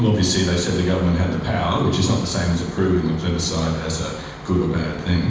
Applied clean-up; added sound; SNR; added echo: none; Bus; 16 dB; reverberation time 1.1 s.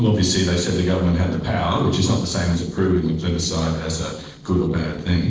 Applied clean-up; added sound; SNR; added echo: neural separator model SepFormer DNS4.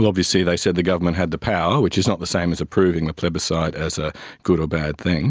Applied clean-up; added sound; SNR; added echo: none; none; none; none.